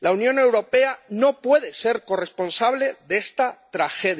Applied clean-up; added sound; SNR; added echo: none; none; none; none.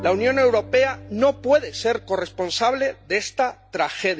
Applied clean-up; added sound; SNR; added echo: none; Acoustic guitar; 19 dB; none.